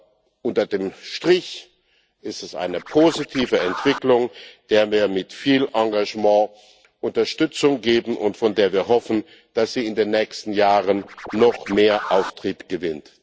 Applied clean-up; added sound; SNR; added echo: none; Scratching (performance technique); 11 dB; none.